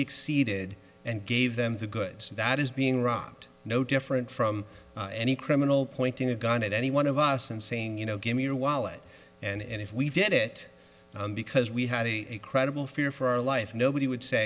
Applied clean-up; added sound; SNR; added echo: none; none; none; none.